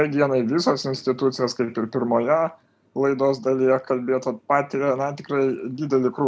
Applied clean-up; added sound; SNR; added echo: none; none; none; none.